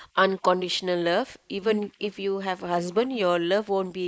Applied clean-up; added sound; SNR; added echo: neural mask model Resemble Enhance denoiser.